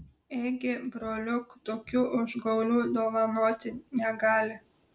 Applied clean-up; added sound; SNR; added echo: none; none; none; none.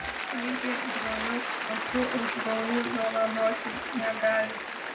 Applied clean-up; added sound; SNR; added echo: none; Applause / Cheering; 2 dB; reverberation time 0.3 s.